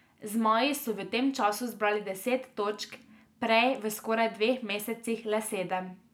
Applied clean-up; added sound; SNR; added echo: none; none; none; none.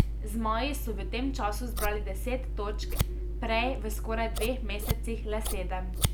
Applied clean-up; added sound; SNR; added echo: none; Scissors; -3 dB; none.